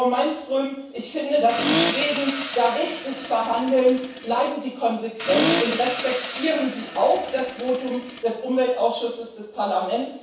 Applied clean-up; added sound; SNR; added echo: none; Accelerating, revving, vroom; 4 dB; reverberation time 0.7 s.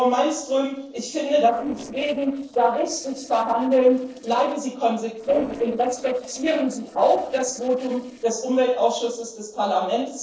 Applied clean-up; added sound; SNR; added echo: neural separator model SepFormer DNS4.